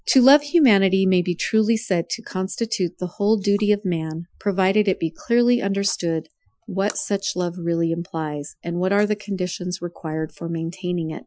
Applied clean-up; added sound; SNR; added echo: classical method Wiener filter.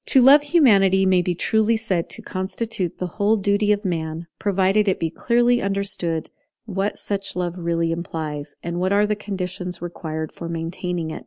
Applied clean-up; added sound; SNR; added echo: none; none; none; none.